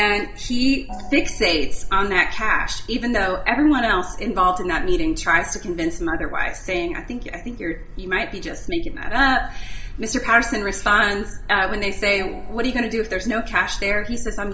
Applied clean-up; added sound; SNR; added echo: none; Gong; 20 dB; reverberation time 0.4 s.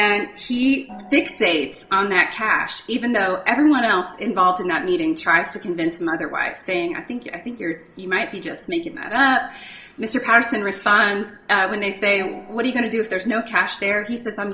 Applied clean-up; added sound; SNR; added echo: neural separator model SepFormer DNS4.